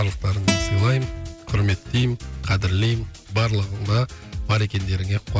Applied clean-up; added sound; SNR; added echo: none; Acoustic guitar; 9 dB; none.